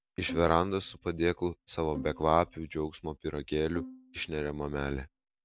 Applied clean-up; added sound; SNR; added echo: none; Bowed string instrument; 16 dB; none.